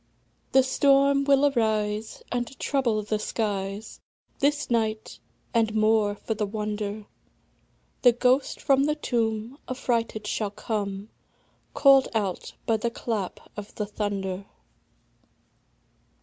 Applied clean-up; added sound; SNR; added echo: none; none; none; none.